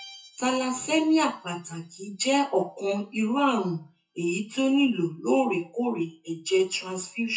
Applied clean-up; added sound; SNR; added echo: classical method WPE with log-MMSE.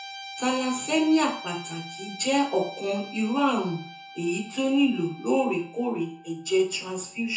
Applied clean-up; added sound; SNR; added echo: none; Guitar; 16 dB; reverberation time 0.6 s.